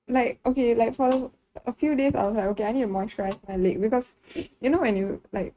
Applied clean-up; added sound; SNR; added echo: neural mask model RNNoise.